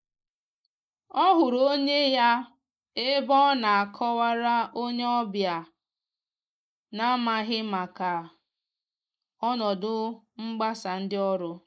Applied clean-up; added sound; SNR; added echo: neural mask model Resemble Enhance denoiser.